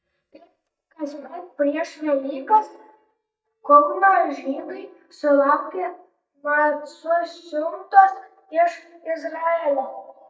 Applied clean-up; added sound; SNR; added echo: neural mask model DeepFilterNet 3.